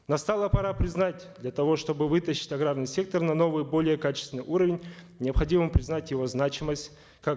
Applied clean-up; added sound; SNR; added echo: none; none; none; none.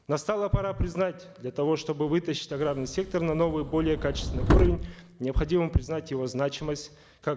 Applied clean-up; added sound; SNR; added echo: none; Subway, metro, underground; 0 dB; none.